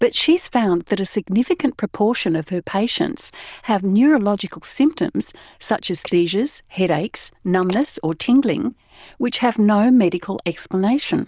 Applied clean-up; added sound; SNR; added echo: neural diffusion model UNIVERSE++.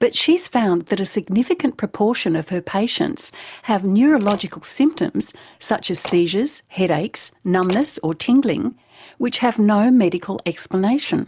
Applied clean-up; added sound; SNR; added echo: none; Slam; 18 dB; none.